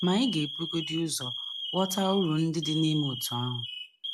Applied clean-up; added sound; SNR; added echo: none; Alarm; 8 dB; none.